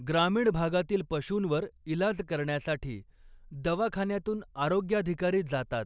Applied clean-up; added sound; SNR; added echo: none; none; none; none.